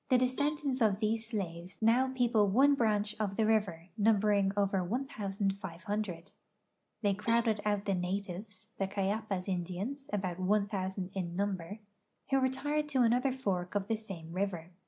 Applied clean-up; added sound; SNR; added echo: none; Cowbell; 18 dB; none.